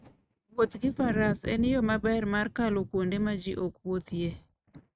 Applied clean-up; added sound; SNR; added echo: neural mask model RNNoise.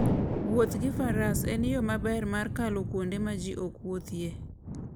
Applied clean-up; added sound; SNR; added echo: none; Thunder; 1 dB; none.